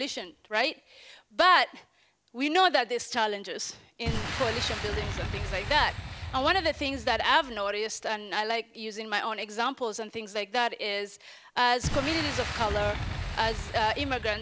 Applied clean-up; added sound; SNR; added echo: none; Boom; 9 dB; none.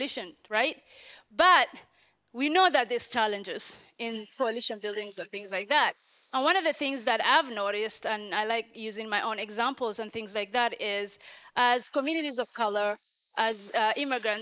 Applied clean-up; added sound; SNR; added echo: neural mask model Resemble Enhance denoiser.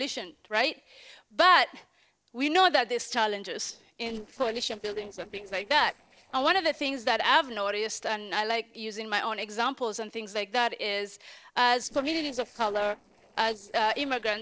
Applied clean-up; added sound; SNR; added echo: neural separator model SepFormer DNS4.